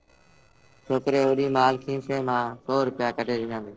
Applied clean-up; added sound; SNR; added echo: neural separator model SepFormer DNS4.